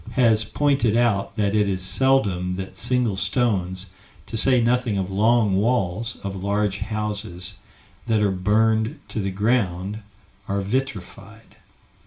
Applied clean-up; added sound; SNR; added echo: none; none; none; reverberation time 0.3 s.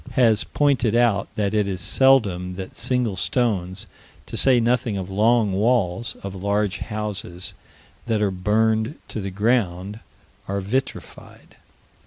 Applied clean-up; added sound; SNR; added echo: none; none; none; none.